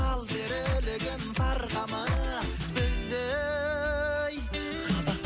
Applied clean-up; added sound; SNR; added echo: none; none; none; none.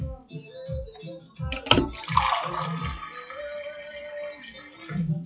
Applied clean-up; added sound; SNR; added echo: classical method WPE with log-MMSE.